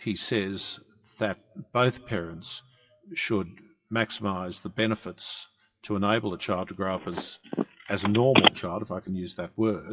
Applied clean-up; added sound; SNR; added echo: classical method WPE with log-MMSE.